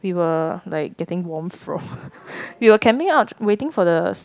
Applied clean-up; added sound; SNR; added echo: none; none; none; none.